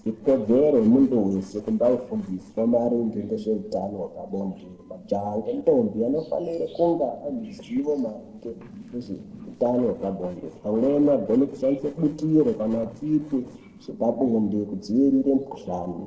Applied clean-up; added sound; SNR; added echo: neural separator model SepFormer DNS4.